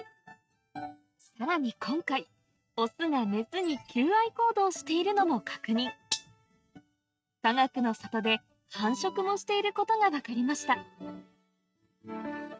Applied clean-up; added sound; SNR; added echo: neural mask model RNNoise.